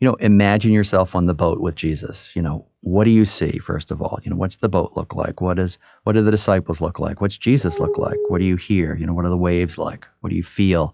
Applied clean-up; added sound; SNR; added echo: classical method log-MMSE.